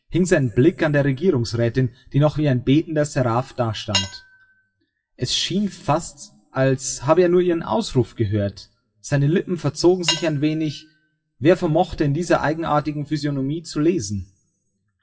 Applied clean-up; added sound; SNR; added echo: classical method WPE with log-MMSE.